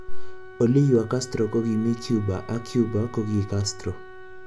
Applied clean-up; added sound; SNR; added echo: none; Wind instrument, woodwind instrument; 19 dB; none.